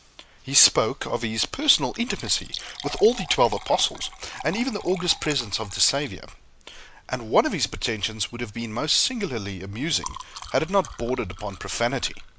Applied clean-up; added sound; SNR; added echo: none; Liquid; 17 dB; none.